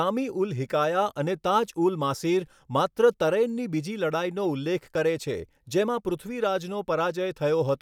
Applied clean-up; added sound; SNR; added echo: none; none; none; none.